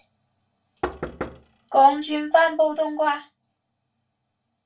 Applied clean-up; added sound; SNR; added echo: none; Knock; 11 dB; reverberation time 0.2 s.